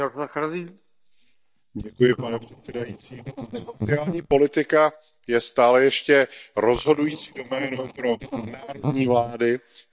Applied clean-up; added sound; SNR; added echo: neural mask model DeepFilterNet 3.